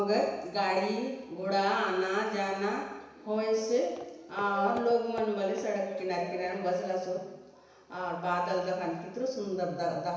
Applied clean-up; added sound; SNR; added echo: none; Walk, footsteps; 18 dB; reverberation time 1.0 s.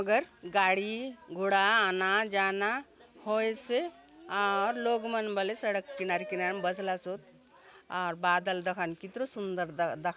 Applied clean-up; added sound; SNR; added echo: none; none; none; none.